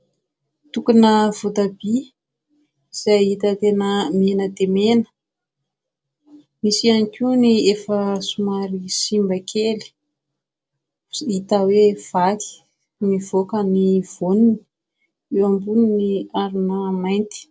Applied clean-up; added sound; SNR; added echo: none; none; none; none.